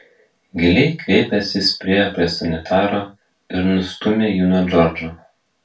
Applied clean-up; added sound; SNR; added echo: none; none; none; reverberation time 0.2 s.